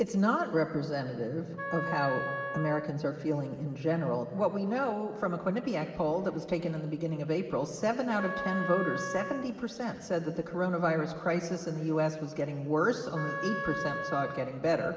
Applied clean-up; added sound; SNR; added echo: none; Wind instrument, woodwind instrument; 7 dB; reverberation time 2.7 s.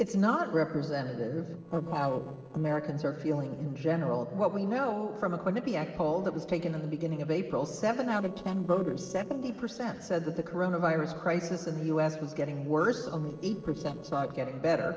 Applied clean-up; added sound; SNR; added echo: neural separator model SepFormer DNS4.